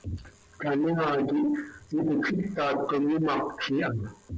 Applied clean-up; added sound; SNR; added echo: none; none; none; none.